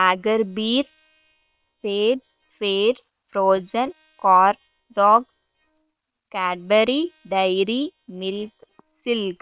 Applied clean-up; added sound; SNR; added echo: neural separator model SepFormer WHAM!.